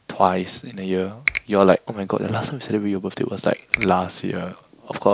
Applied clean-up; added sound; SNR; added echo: none; Finger snapping; 9 dB; none.